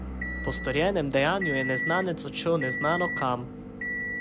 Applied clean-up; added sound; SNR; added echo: none; Motor vehicle (road) / Engine; 4 dB; none.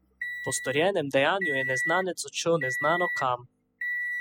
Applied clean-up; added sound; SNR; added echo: classical method spectral subtraction.